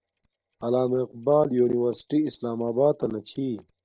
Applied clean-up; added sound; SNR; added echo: neural separator model SepFormer DNS4.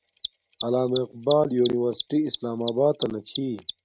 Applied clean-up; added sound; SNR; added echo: neural mask model RNNoise.